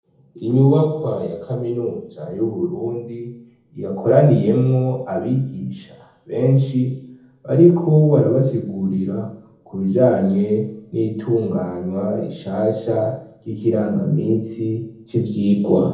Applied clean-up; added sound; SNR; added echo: none; none; none; reverberation time 0.7 s.